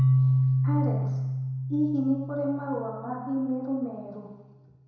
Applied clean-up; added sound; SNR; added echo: none; Keyboard (musical); -3 dB; reverberation time 1.0 s.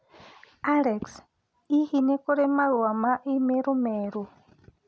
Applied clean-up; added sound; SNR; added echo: none; none; none; none.